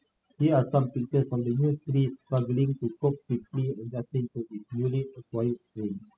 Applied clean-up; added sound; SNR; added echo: classical method spectral subtraction.